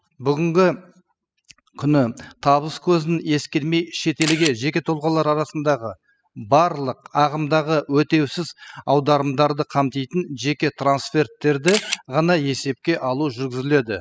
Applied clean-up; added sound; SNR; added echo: classical method spectral subtraction.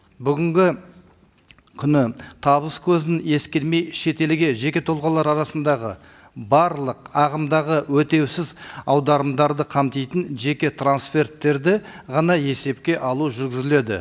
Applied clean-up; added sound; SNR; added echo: none; none; none; none.